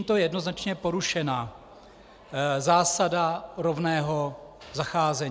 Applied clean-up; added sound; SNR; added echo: none; none; none; none.